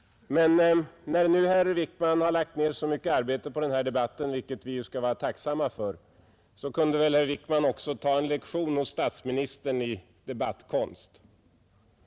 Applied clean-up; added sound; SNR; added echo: none; none; none; none.